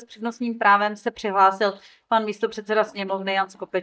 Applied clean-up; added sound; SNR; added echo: neural mask model DeepFilterNet 3.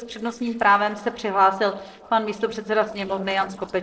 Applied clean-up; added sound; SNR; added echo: neural separator model SepFormer DNS4.